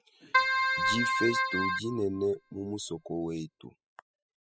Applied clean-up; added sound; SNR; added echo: classical method spectral subtraction.